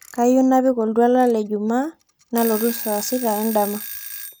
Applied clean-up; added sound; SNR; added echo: none; Alarm / Clock; 14 dB; none.